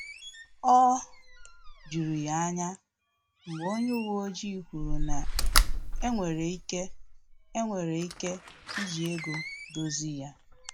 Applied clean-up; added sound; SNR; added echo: none; Slam; 1 dB; none.